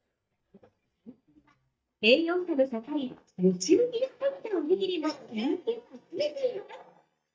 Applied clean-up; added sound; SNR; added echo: neural mask model DeepFilterNet 3.